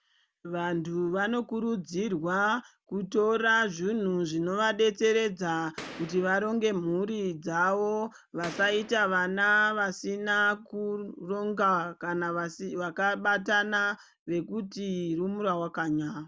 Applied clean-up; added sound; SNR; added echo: none; Boom; 16 dB; none.